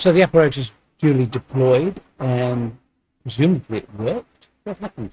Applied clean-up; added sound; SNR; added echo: neural mask model RNNoise.